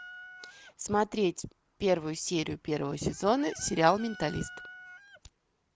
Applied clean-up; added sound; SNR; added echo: none; Chicken, rooster; 19 dB; none.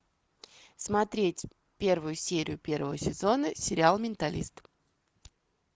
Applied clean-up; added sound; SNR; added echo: none; none; none; none.